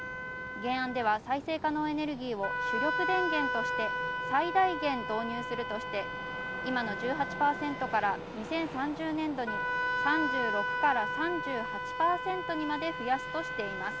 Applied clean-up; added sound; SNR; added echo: none; Wind instrument, woodwind instrument; 3 dB; none.